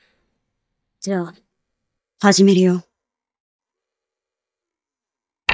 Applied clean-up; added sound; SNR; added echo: neural mask model DeepFilterNet 3.